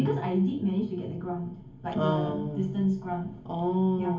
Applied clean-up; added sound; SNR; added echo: none; none; none; reverberation time 0.3 s.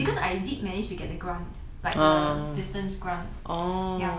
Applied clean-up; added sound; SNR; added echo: none; none; none; none.